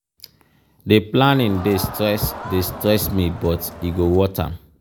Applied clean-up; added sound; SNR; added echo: none; Crowd; 14 dB; none.